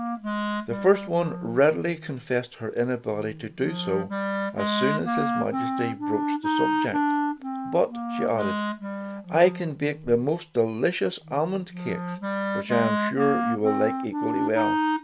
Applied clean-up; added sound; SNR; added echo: none; Wind instrument, woodwind instrument; 2 dB; none.